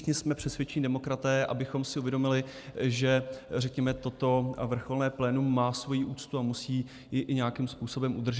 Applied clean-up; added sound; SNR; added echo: none; none; none; none.